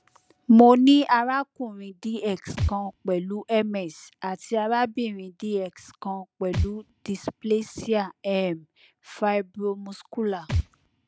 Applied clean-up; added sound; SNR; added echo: none; Thump, thud; 12 dB; none.